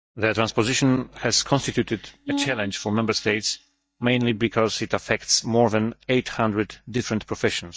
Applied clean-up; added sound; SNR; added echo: neural mask model DeepFilterNet 3.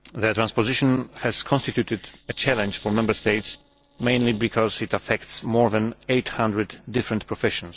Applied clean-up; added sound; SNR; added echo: neural separator model SepFormer DNS4.